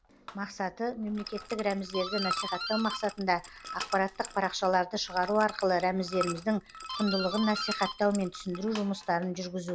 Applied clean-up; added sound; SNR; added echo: none; Liquid + Doorbell; 9 dB; none.